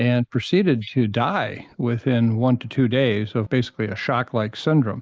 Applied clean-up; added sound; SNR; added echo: neural mask model Resemble Enhance denoiser.